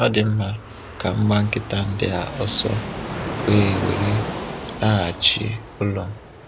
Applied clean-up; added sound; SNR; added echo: none; Fixed-wing aircraft, airplane; 9 dB; none.